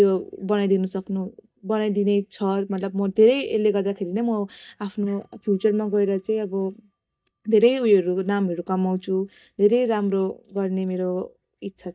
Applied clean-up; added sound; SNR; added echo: neural mask model DeepFilterNet 3.